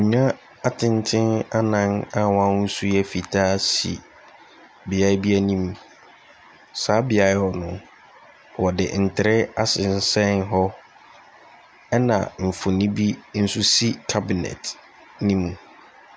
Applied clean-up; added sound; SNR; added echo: none; none; none; none.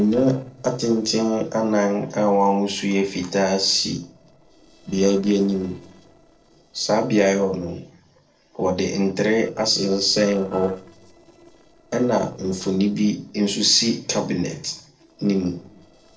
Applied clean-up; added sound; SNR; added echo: neural separator model SepFormer DNS4.